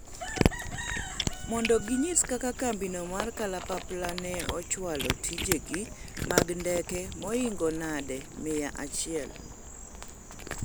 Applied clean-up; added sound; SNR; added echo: none; Cat; 3 dB; none.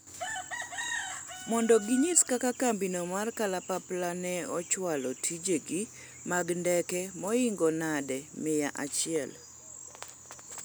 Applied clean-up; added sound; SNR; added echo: none; none; none; none.